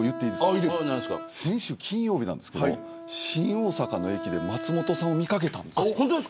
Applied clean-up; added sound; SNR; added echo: none; Wind instrument, woodwind instrument; 11 dB; none.